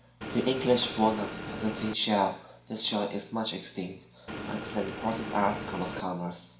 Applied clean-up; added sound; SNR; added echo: none; Motor vehicle (road) / Engine; 12 dB; reverberation time 0.5 s.